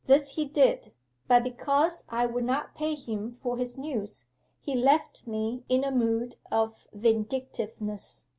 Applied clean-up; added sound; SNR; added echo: none; none; none; none.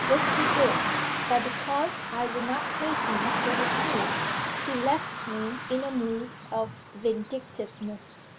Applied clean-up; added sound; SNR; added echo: none; Car passing by / Traffic noise, roadway noise; -1 dB; none.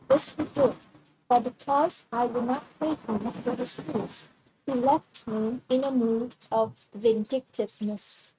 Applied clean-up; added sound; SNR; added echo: neural mask model RNNoise.